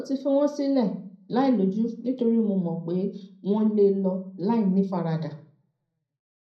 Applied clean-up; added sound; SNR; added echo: none; none; none; reverberation time 0.6 s.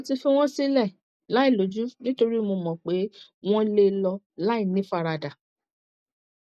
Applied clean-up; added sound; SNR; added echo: none; none; none; none.